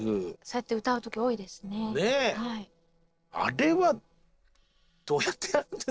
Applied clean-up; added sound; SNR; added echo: neural separator model SepFormer DNS4.